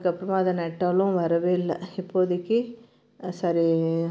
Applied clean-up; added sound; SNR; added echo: none; none; none; none.